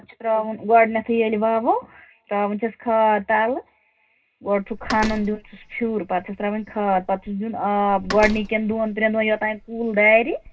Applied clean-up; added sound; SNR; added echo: none; Slam; 14 dB; reverberation time 0.2 s.